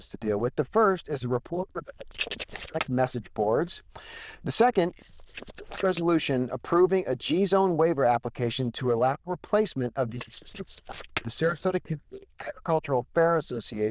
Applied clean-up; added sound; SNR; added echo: neural diffusion model UNIVERSE++.